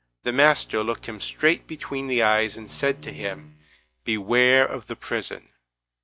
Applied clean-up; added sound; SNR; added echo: neural mask model DeepFilterNet 3.